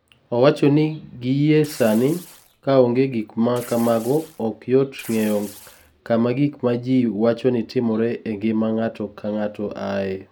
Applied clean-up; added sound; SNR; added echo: none; Tearing; 20 dB; none.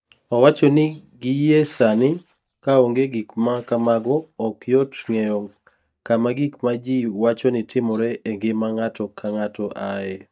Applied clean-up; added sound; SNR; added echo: neural mask model DeepFilterNet 3.